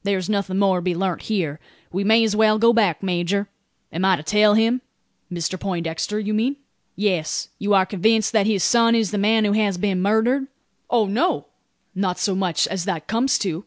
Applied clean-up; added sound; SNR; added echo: none; none; none; none.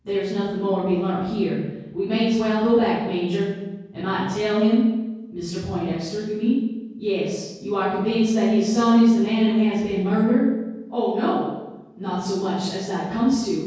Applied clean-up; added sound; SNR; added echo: none; none; none; reverberation time 1.3 s.